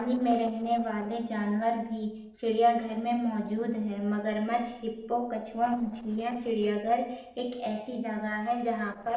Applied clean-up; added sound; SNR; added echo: neural separator model SepFormer DNS4.